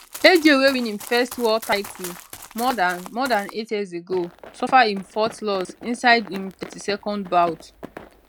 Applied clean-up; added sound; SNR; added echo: none; Run; 18 dB; none.